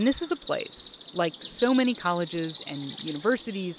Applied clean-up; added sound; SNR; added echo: none; Bird; 5 dB; none.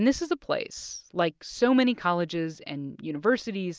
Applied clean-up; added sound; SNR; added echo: none; none; none; none.